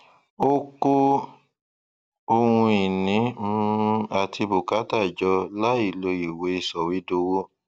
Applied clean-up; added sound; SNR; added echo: none; none; none; none.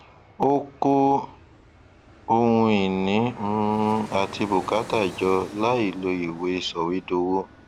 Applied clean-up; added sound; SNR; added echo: none; Fixed-wing aircraft, airplane; 19 dB; none.